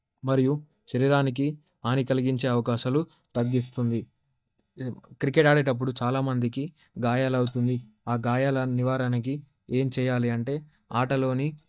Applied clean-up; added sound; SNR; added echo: neural mask model DeepFilterNet 3.